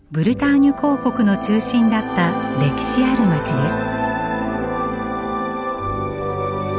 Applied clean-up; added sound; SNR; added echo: none; none; none; none.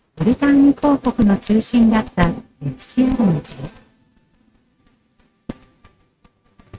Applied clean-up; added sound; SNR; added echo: neural mask model RNNoise.